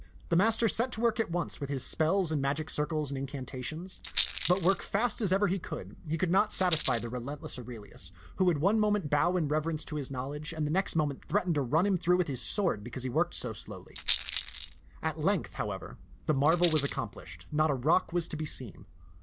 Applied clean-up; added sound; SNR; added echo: none; Rattle; 9 dB; none.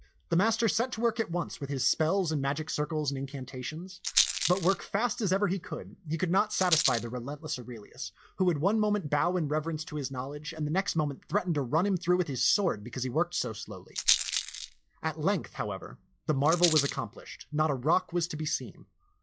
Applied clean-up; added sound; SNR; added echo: classical method log-MMSE.